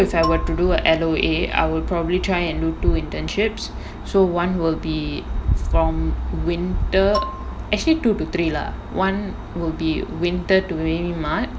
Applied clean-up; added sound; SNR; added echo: none; Marimba, xylophone; 12 dB; none.